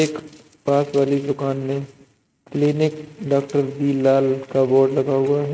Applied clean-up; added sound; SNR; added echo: neural mask model RNNoise.